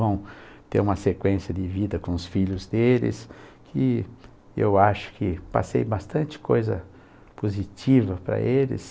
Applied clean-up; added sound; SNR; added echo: none; none; none; none.